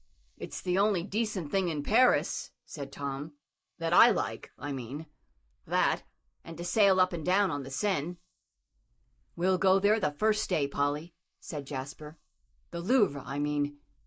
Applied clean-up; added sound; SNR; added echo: neural mask model Resemble Enhance denoiser.